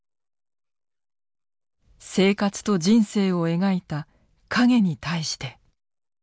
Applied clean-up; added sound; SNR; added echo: none; none; none; none.